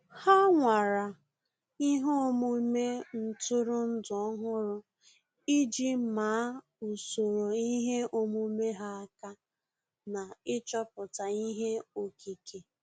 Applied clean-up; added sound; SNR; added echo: none; none; none; none.